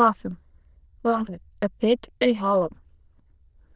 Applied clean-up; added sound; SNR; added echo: neural diffusion model UNIVERSE++.